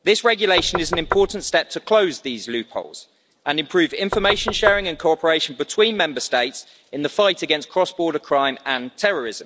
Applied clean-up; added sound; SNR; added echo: none; Knock; 7 dB; none.